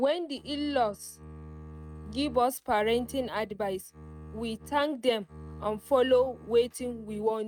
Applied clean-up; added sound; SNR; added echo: neural mask model RNNoise.